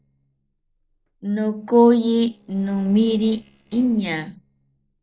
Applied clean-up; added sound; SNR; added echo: neural separator model SepFormer DNS4.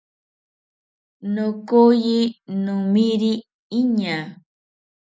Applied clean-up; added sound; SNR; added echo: none; none; none; none.